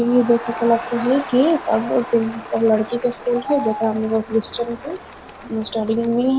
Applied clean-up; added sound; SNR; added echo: none; Crowd; 13 dB; none.